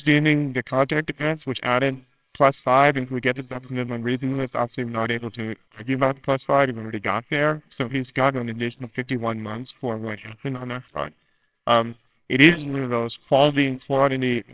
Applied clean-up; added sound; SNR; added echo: neural separator model SepFormer WHAMR!.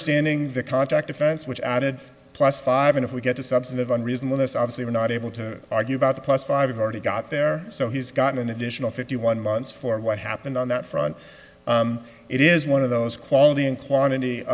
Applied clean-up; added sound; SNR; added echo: none; none; none; none.